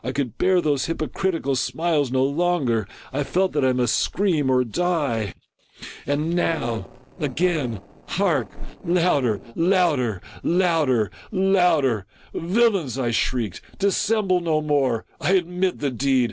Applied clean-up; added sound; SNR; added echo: neural separator model SepFormer DNS4.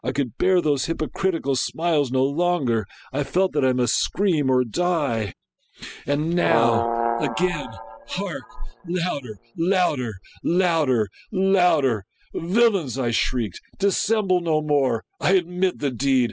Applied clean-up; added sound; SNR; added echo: classical method spectral subtraction.